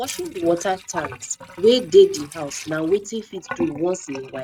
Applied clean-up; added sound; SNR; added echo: neural mask model RNNoise.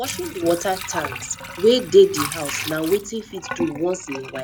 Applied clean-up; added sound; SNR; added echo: none; Sink (filling or washing) / Water; 11 dB; none.